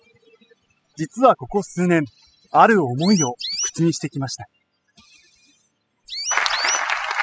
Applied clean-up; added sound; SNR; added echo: classical method spectral subtraction.